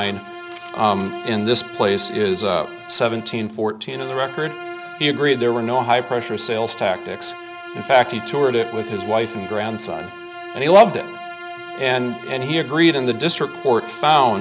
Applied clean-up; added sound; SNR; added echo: none; Bowed string instrument; 13 dB; none.